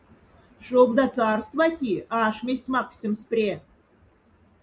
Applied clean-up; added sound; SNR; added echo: none; none; none; none.